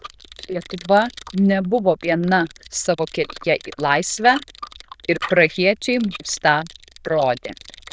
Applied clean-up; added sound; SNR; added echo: neural diffusion model UNIVERSE++.